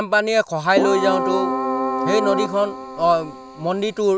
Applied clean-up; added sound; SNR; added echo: none; Keyboard (musical); 3 dB; none.